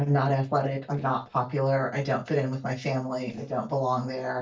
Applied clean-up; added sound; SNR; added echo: neural mask model DeepFilterNet 3.